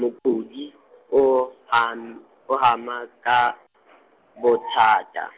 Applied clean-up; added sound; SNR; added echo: none; none; none; none.